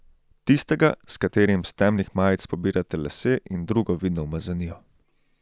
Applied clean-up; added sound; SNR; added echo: none; none; none; none.